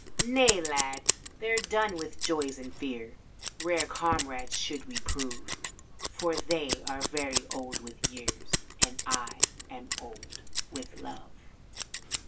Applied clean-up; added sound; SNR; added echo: none; Scissors; 0 dB; reverberation time 0.2 s.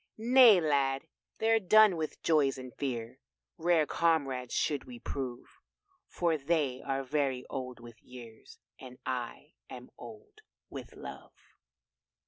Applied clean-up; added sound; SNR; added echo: none; none; none; none.